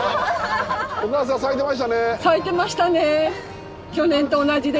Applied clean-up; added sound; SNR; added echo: none; none; none; none.